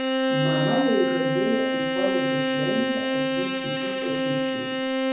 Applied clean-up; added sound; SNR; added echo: none; Bowed string instrument; -5 dB; reverberation time 0.6 s.